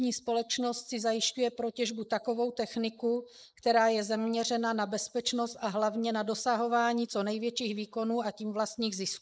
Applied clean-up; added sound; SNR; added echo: neural mask model Resemble Enhance denoiser.